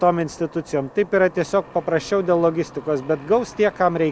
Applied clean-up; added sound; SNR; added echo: none; none; none; none.